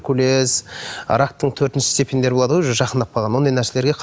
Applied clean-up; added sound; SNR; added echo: none; none; none; none.